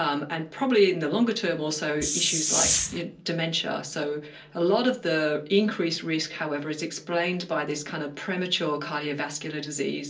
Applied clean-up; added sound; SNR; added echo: none; Hiss; -1 dB; reverberation time 0.3 s.